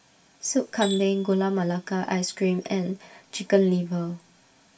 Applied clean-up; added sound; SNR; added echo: none; Tools; 18 dB; reverberation time 0.2 s.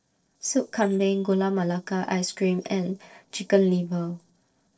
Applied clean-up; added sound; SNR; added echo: neural separator model SepFormer DNS4.